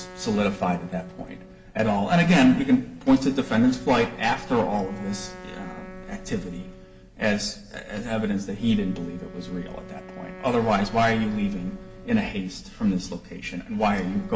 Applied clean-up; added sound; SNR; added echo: none; Wind instrument, woodwind instrument; 19 dB; reverberation time 1.7 s.